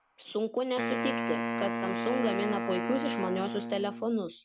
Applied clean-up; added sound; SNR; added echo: none; Wind instrument, woodwind instrument; 2 dB; none.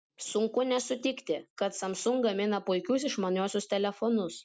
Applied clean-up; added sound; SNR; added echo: none; none; none; none.